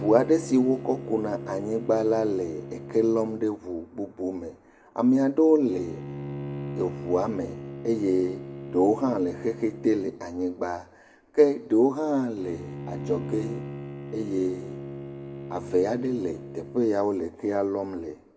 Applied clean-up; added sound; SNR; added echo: none; Bowed string instrument; 12 dB; reverberation time 1.0 s.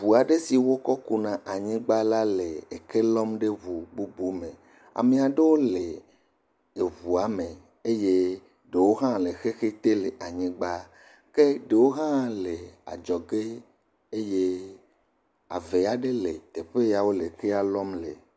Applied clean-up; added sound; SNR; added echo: none; none; none; none.